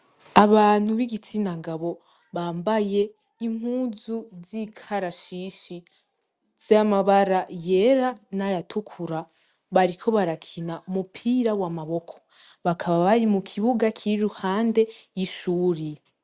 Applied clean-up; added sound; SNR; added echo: none; none; none; none.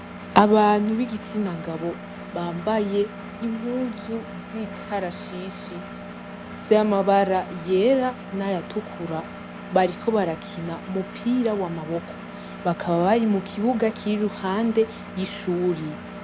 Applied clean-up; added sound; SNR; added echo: none; Engine; 12 dB; none.